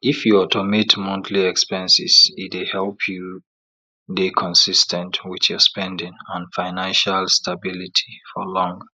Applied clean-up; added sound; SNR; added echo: neural mask model Resemble Enhance denoiser.